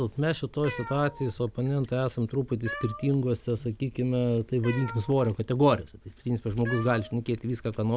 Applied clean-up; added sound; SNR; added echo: none; Cat; 16 dB; none.